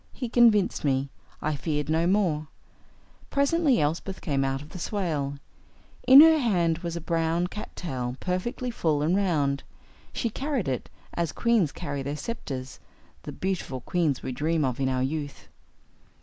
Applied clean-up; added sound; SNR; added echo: none; none; none; none.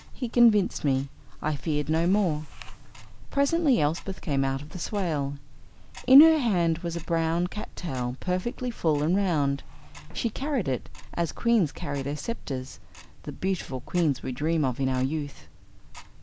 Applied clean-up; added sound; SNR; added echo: none; Tick-tock; 15 dB; none.